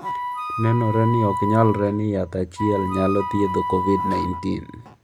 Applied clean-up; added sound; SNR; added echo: none; Wind instrument, woodwind instrument; 5 dB; none.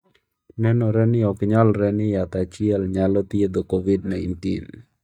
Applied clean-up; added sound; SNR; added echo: neural mask model DeepFilterNet 3.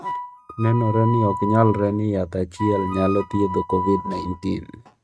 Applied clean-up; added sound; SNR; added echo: neural mask model RNNoise.